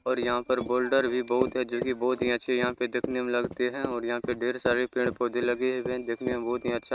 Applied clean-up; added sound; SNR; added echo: neural mask model RNNoise.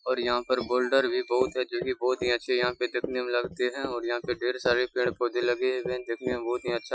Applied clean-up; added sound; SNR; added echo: classical method Wiener filter.